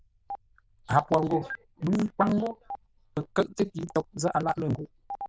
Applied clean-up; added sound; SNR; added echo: neural diffusion model UNIVERSE++.